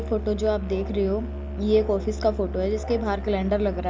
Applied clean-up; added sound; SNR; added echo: none; Musical instrument; 6 dB; none.